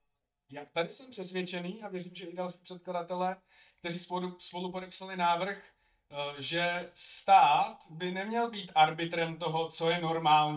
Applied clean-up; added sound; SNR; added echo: neural mask model DeepFilterNet 3.